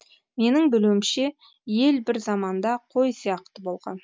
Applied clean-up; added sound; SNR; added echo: none; none; none; none.